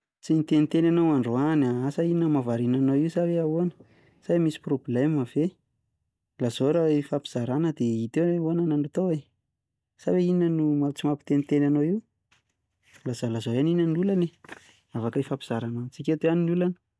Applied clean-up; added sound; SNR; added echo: none; none; none; none.